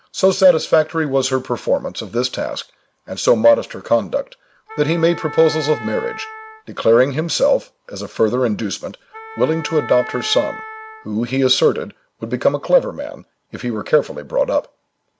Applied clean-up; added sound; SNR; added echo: none; Wind instrument, woodwind instrument; 13 dB; none.